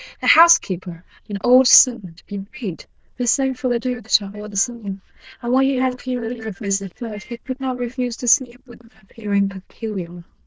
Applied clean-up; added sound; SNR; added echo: neural diffusion model UNIVERSE++.